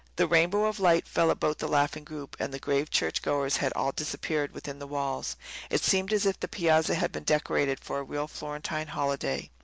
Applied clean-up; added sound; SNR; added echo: none; none; none; none.